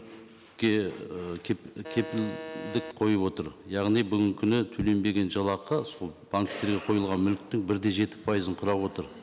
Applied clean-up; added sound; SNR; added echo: none; Alarm; 11 dB; none.